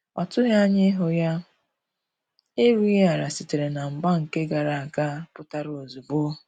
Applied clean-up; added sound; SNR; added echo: none; none; none; none.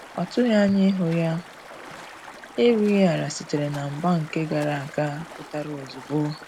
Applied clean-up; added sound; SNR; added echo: none; Stream; 17 dB; none.